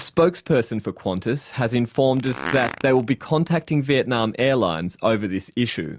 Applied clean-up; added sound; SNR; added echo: none; Fart; 12 dB; none.